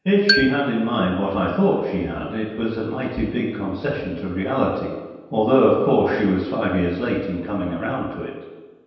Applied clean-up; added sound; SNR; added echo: none; Marimba, xylophone; 5 dB; reverberation time 1.2 s.